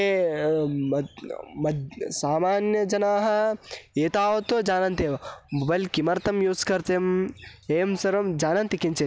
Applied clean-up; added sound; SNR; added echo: none; none; none; none.